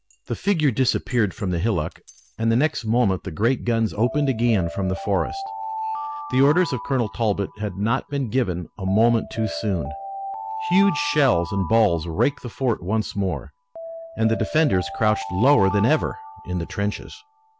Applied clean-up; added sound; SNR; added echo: none; Alarm; 12 dB; none.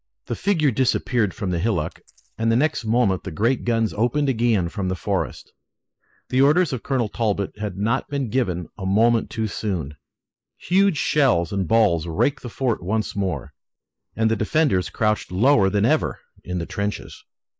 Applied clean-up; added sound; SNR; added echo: neural mask model Resemble Enhance denoiser.